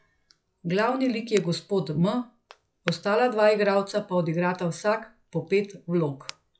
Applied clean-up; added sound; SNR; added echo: classical method log-MMSE.